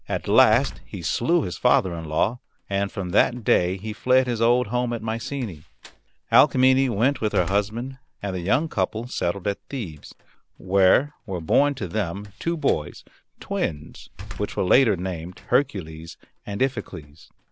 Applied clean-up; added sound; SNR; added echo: none; Slam; 18 dB; none.